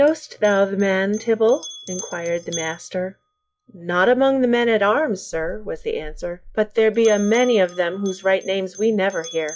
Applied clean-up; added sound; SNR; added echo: classical method log-MMSE.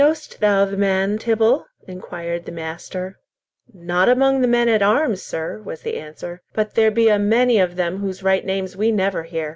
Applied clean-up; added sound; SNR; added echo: none; none; none; none.